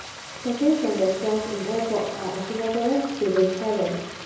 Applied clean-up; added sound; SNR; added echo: none; Frying (food); 13 dB; reverberation time 1.0 s.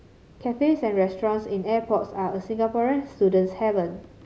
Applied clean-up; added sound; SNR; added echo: none; none; none; none.